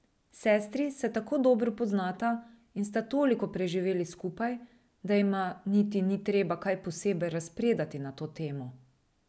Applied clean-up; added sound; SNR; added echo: none; none; none; none.